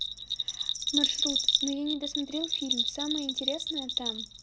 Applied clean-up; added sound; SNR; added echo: none; Bell; -4 dB; none.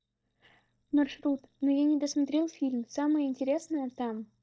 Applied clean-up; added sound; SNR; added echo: neural mask model DeepFilterNet 3.